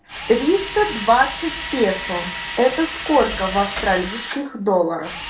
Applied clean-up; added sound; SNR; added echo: none; Drill; 8 dB; reverberation time 0.3 s.